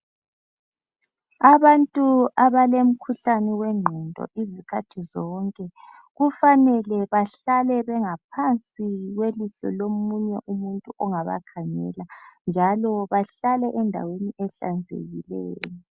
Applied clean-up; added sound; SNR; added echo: none; none; none; none.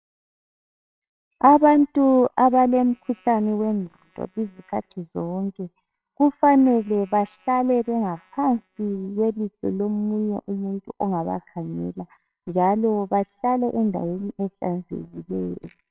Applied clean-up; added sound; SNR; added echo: neural separator model SepFormer WHAMR!.